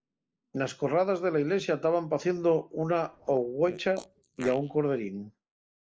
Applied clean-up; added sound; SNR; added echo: neural mask model Resemble Enhance denoiser.